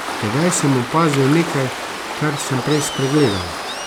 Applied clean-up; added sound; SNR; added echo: none; Waves, surf; 6 dB; none.